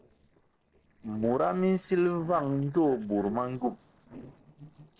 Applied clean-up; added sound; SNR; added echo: neural separator model SepFormer DNS4.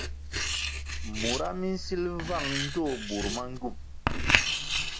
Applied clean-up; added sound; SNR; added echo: none; Writing; -3 dB; none.